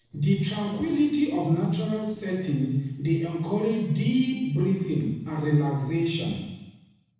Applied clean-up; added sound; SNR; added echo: neural separator model SepFormer DNS4.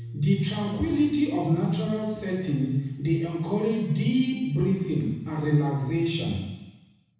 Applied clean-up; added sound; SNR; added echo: none; Piano; 19 dB; reverberation time 1.1 s.